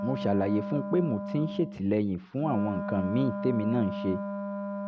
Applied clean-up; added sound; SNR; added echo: none; Wind instrument, woodwind instrument; 6 dB; none.